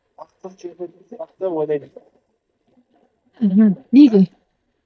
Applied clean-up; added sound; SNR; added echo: neural mask model DeepFilterNet 3.